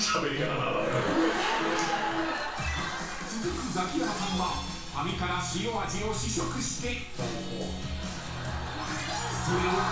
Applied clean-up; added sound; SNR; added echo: none; Clock; 13 dB; reverberation time 0.6 s.